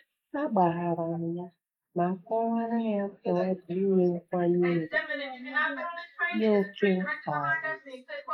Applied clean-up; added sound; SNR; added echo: neural mask model Resemble Enhance denoiser.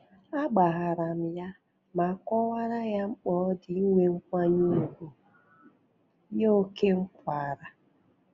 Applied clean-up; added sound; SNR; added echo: none; none; none; none.